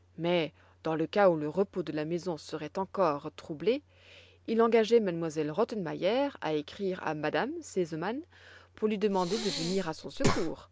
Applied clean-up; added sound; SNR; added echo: none; Breathing; 2 dB; none.